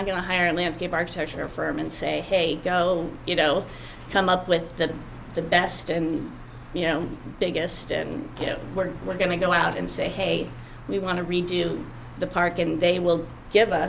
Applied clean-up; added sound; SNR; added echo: none; none; none; none.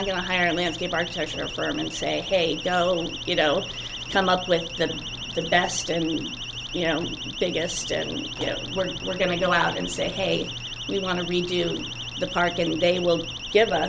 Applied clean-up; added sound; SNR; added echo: none; Siren; 9 dB; none.